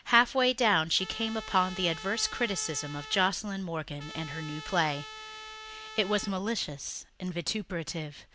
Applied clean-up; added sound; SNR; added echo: none; Trumpet; 13 dB; none.